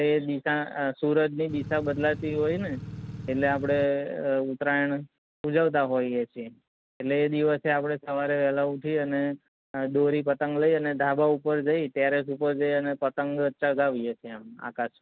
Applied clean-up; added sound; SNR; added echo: none; Engine / Truck / Car; 11 dB; none.